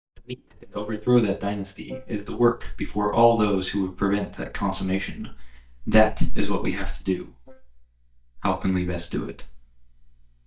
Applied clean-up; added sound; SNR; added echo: neural mask model DeepFilterNet 3.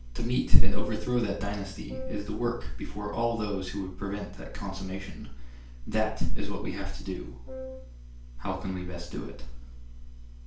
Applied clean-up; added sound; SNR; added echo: none; Wind instrument, woodwind instrument; 19 dB; reverberation time 0.4 s.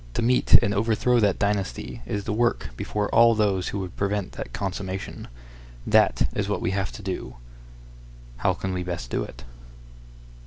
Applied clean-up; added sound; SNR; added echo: none; none; none; none.